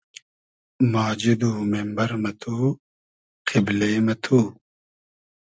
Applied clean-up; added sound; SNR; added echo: none; none; none; none.